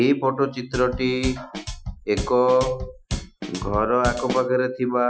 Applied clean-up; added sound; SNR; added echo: classical method Wiener filter.